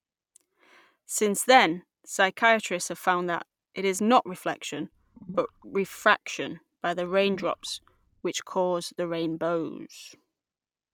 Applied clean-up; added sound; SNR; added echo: none; Gurgling / Liquid; 19 dB; none.